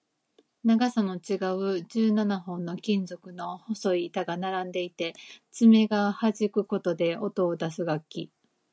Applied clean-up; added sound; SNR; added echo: none; none; none; none.